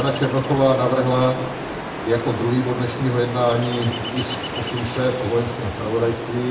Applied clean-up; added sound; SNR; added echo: none; Ocean; 7 dB; reverberation time 0.7 s.